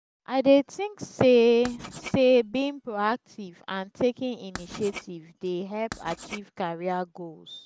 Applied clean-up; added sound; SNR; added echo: none; Writing; 17 dB; none.